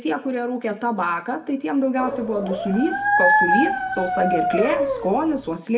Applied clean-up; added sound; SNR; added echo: none; Dog; -1 dB; reverberation time 0.6 s.